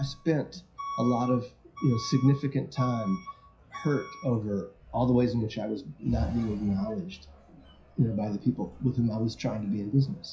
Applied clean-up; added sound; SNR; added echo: classical method WPE with log-MMSE.